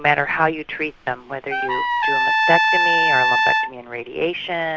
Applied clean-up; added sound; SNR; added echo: none; Trumpet; -4 dB; none.